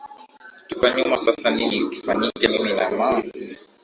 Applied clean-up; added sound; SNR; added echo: none; none; none; none.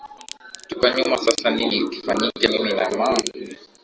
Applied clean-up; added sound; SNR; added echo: none; Crack; 14 dB; none.